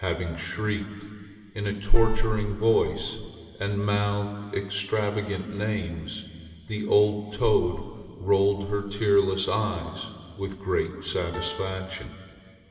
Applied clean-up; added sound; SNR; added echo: none; Piano; 12 dB; reverberation time 2.3 s.